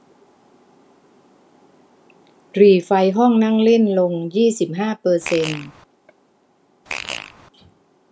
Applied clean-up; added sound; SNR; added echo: none; Fart; 11 dB; none.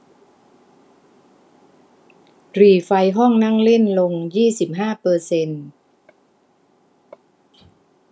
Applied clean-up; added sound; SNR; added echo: none; none; none; none.